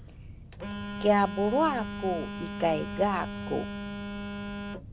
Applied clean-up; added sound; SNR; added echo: none; Telephone; 6 dB; none.